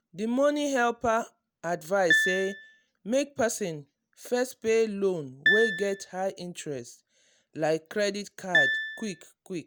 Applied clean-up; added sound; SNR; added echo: none; Piano; -1 dB; none.